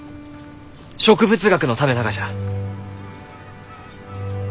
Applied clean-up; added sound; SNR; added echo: none; none; none; none.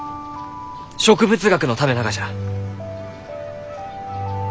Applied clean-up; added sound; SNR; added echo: none; Alarm; 13 dB; none.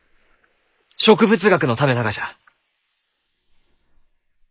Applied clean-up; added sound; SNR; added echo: neural mask model Resemble Enhance denoiser.